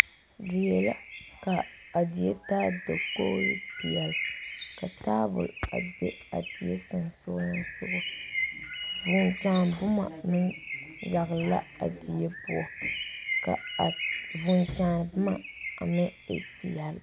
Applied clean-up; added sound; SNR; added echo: none; Bird; 8 dB; none.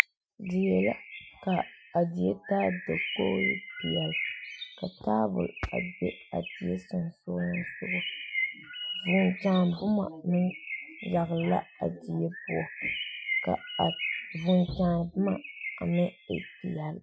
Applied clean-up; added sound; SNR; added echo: classical method Wiener filter.